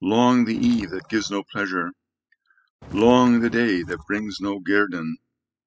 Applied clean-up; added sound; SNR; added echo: classical method spectral subtraction.